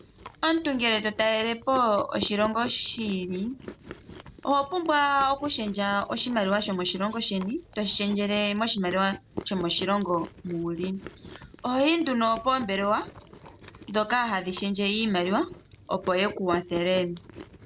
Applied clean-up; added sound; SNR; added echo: none; Chewing, mastication + Hi-hat; 17 dB; none.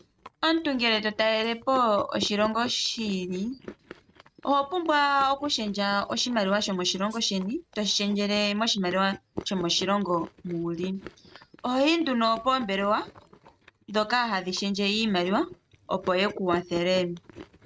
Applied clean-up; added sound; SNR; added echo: neural mask model RNNoise.